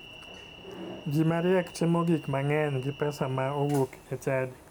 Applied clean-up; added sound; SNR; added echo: none; Train; 20 dB; none.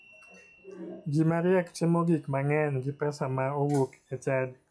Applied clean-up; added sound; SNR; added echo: classical method log-MMSE.